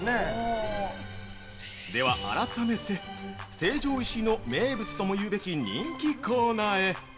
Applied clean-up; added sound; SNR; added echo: none; Bird; 15 dB; none.